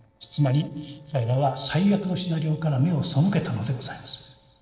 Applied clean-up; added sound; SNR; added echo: neural separator model SepFormer DNS4.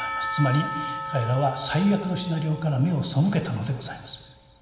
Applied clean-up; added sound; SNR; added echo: none; Church bell / Percussion; 9 dB; reverberation time 1.2 s.